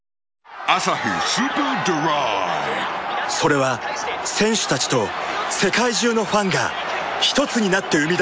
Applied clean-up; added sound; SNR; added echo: none; none; none; none.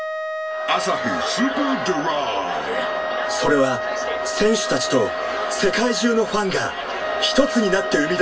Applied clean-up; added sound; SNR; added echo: none; Wind instrument, woodwind instrument; 6 dB; reverberation time 0.1 s.